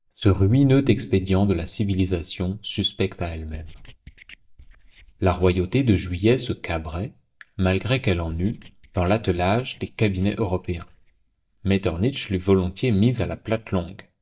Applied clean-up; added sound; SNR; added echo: neural mask model DeepFilterNet 3.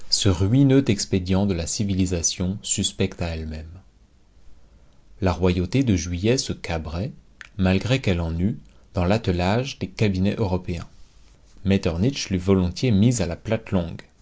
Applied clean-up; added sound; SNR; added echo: none; none; none; none.